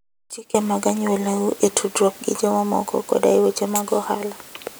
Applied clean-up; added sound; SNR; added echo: none; none; none; none.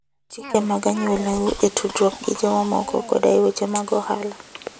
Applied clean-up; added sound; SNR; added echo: none; Cough; 15 dB; none.